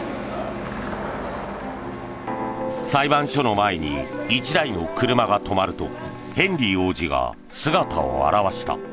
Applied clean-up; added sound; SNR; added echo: none; Alarm; 18 dB; none.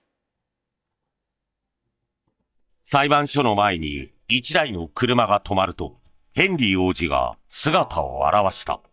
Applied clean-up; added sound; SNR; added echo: neural mask model DeepFilterNet 3.